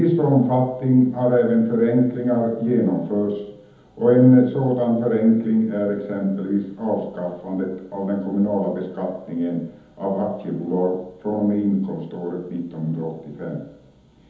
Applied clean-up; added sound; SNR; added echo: none; none; none; reverberation time 1.3 s.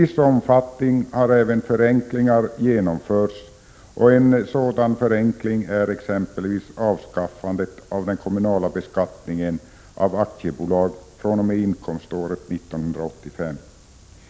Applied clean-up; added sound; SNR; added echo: none; none; none; none.